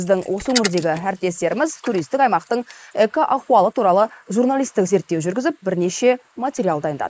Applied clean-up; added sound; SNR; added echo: neural mask model Resemble Enhance denoiser.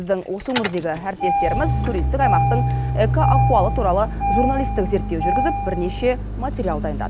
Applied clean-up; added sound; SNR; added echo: none; Engine starting; -2 dB; none.